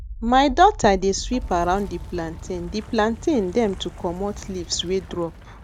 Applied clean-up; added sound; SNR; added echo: none; Wind; 12 dB; none.